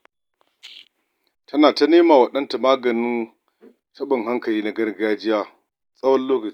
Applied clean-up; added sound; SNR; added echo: none; none; none; none.